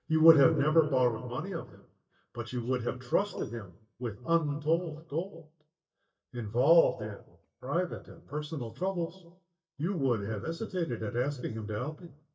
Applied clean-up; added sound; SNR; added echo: neural mask model DeepFilterNet 3.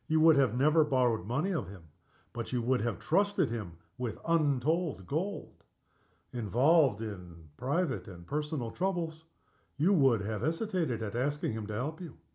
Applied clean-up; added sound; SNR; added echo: none; none; none; none.